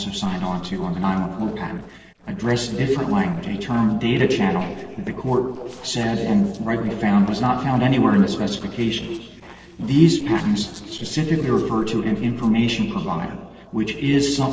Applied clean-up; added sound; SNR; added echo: neural separator model SepFormer DNS4.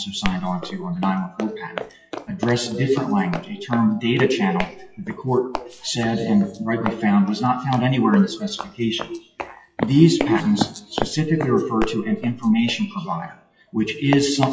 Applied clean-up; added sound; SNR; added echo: classical method WPE with log-MMSE.